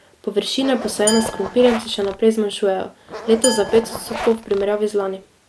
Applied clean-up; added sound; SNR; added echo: none; Zipper (clothing) + Glass; 9 dB; none.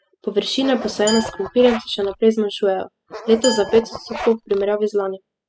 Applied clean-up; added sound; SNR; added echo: classical method spectral subtraction.